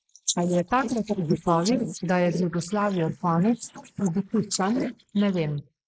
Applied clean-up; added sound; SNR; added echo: neural mask model Resemble Enhance denoiser.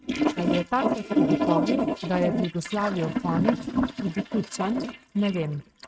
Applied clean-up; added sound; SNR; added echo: neural mask model RNNoise.